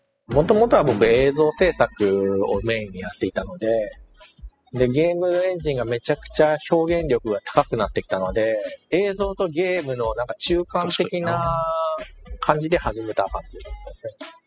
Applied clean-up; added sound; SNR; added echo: classical method spectral subtraction.